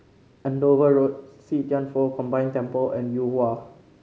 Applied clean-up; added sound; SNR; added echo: none; none; none; none.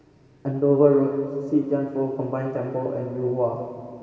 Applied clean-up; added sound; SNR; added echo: none; none; none; reverberation time 2.4 s.